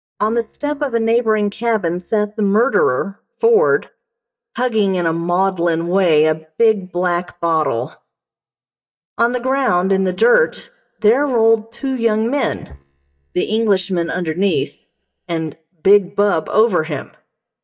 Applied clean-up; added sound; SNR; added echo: neural mask model DeepFilterNet 3.